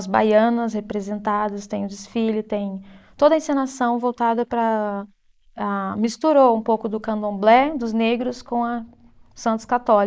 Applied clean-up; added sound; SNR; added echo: neural mask model Resemble Enhance denoiser.